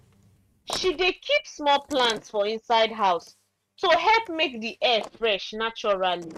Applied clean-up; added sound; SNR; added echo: neural mask model RNNoise.